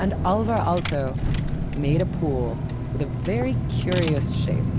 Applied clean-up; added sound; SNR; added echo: none; Engine / Car; -2 dB; none.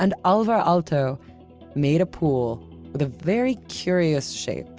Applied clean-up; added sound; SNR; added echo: none; none; none; none.